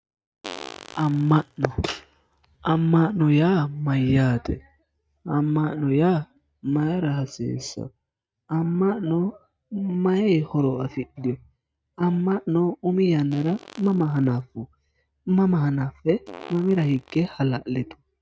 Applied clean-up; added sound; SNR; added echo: neural mask model RNNoise.